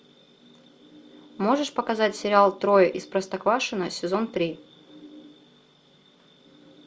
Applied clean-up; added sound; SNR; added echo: none; none; none; none.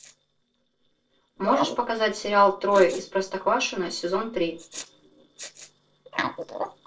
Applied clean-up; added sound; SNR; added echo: neural separator model SepFormer DNS4.